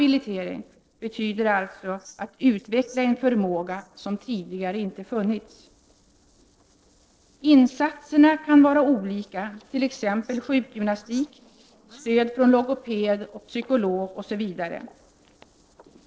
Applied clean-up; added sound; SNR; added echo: neural separator model SepFormer DNS4.